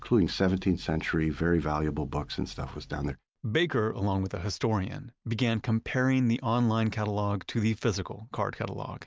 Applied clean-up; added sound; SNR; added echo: none; none; none; none.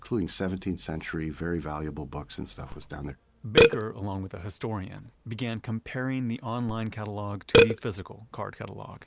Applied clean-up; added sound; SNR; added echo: none; Burping, eructation; -3 dB; none.